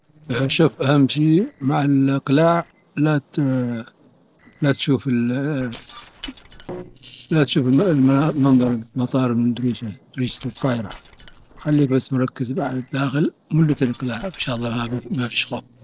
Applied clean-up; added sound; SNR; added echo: neural separator model SepFormer DNS4.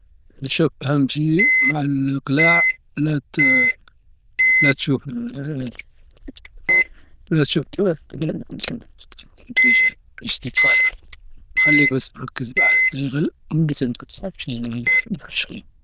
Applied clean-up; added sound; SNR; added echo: neural diffusion model UNIVERSE++.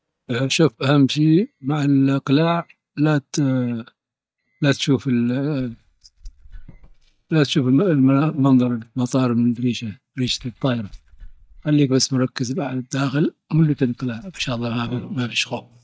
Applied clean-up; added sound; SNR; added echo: neural mask model DeepFilterNet 3.